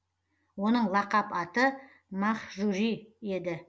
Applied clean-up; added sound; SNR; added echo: none; none; none; none.